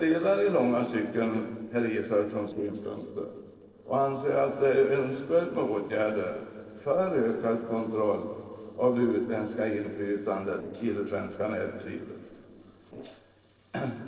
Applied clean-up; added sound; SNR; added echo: neural separator model SepFormer DNS4.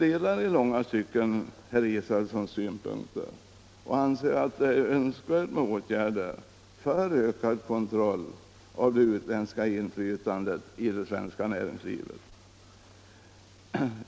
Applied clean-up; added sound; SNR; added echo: none; none; none; none.